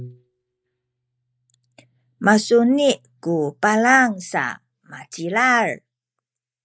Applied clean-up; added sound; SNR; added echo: neural mask model DeepFilterNet 3.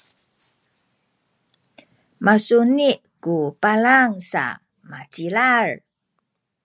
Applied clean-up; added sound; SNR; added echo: none; none; none; none.